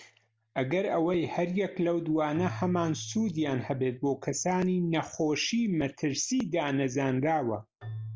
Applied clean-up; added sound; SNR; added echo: none; Keyboard (musical); 18 dB; none.